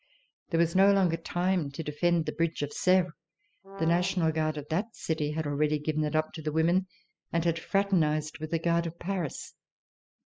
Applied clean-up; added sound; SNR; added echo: classical method spectral subtraction.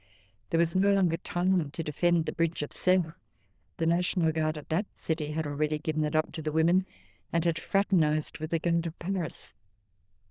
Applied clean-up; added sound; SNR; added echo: neural diffusion model UNIVERSE++.